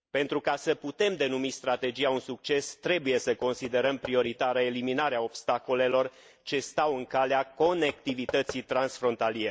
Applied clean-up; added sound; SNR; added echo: neural mask model DeepFilterNet 3.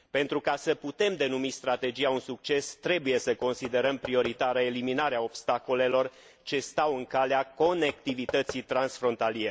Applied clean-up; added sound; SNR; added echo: none; Knock / Wood; 16 dB; none.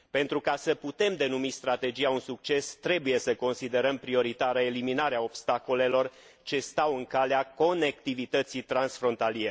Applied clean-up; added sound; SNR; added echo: none; none; none; none.